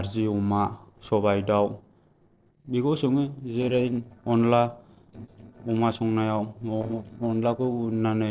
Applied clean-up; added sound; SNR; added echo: neural separator model SepFormer DNS4.